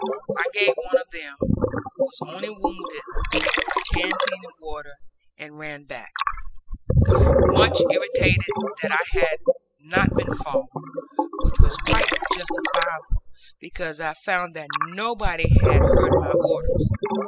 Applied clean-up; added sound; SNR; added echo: classical method spectral subtraction.